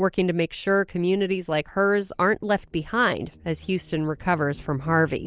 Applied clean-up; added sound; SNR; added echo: none; none; none; none.